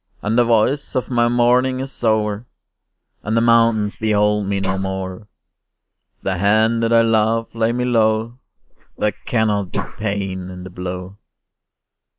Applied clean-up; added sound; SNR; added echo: neural mask model Resemble Enhance denoiser.